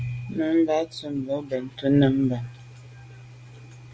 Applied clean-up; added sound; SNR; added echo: none; none; none; none.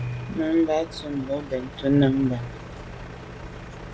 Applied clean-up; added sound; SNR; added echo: none; Truck; 14 dB; none.